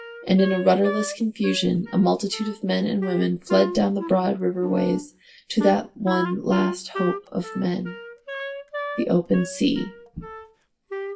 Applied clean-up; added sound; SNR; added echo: none; Wind instrument, woodwind instrument; 10 dB; reverberation time 0.2 s.